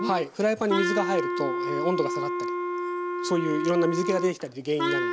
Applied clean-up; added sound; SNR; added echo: none; Wind instrument, woodwind instrument; 2 dB; none.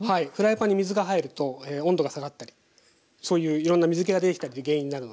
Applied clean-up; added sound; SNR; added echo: none; none; none; none.